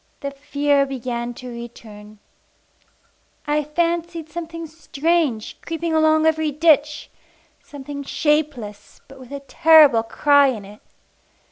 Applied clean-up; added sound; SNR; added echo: none; none; none; none.